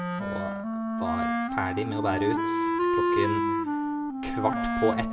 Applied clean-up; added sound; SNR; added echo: none; Wind instrument, woodwind instrument; -4 dB; reverberation time 0.9 s.